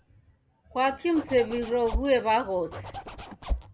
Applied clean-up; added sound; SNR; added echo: none; Zipper (clothing); 7 dB; none.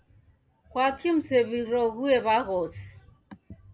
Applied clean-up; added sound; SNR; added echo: none; none; none; none.